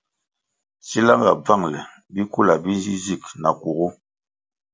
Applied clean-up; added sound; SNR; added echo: none; none; none; none.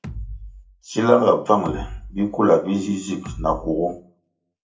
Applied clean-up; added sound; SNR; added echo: none; Bass drum; 15 dB; reverberation time 0.3 s.